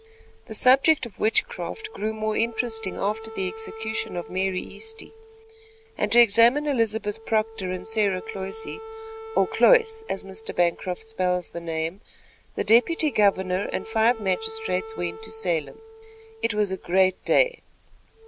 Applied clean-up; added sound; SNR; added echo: none; Wind instrument, woodwind instrument; 16 dB; none.